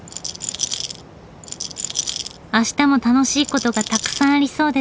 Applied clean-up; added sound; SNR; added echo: none; Rattle; 7 dB; none.